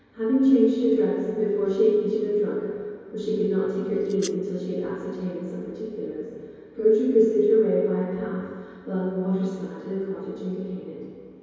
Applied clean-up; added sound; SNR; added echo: none; Domestic sounds, home sounds; 17 dB; reverberation time 2.2 s.